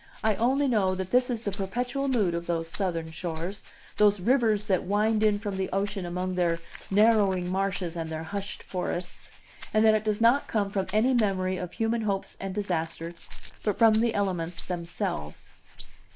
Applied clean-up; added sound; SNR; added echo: neural mask model Resemble Enhance denoiser.